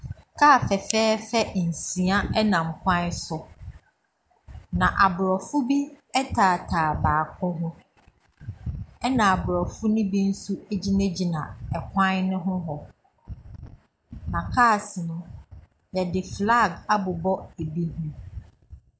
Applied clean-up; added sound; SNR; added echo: none; none; none; none.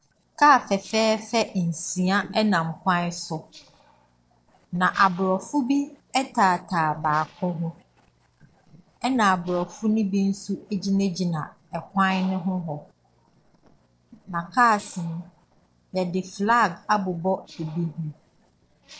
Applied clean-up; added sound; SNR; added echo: neural separator model SepFormer DNS4.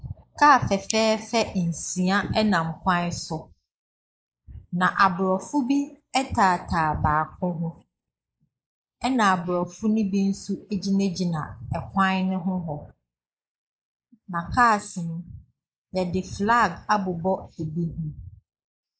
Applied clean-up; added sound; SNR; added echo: neural mask model Resemble Enhance denoiser.